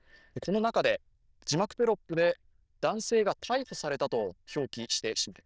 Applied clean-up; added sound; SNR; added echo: neural diffusion model UNIVERSE++.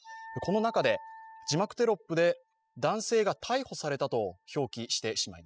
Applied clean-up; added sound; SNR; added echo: classical method spectral subtraction.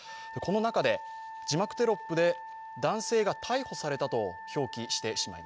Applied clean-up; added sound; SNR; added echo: none; Wind instrument, woodwind instrument; 12 dB; none.